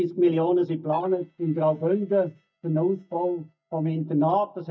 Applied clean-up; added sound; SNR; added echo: neural mask model DeepFilterNet 3.